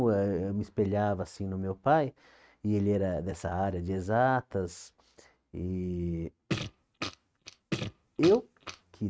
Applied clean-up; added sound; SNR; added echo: neural mask model RNNoise.